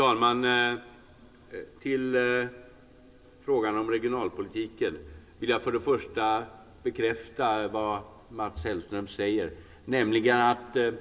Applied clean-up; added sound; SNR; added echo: none; none; none; reverberation time 2.2 s.